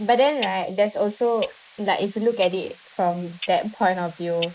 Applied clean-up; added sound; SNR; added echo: neural mask model Resemble Enhance denoiser.